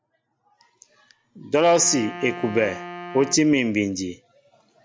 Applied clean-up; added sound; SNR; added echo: none; Wind instrument, woodwind instrument; 14 dB; none.